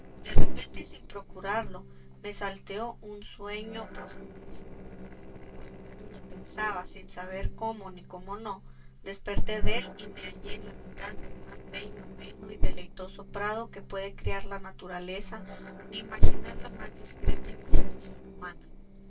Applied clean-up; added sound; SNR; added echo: neural separator model SepFormer DNS4.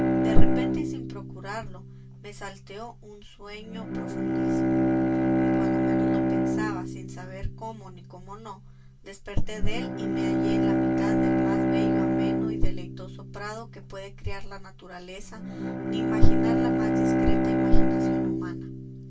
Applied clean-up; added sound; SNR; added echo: none; Bowed string instrument; 0 dB; reverberation time 0.2 s.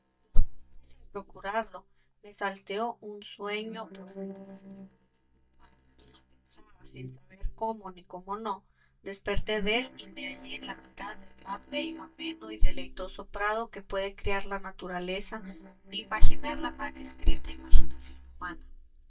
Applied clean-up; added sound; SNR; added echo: neural mask model DeepFilterNet 3.